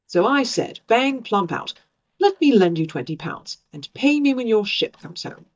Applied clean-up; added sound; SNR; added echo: neural mask model DeepFilterNet 3.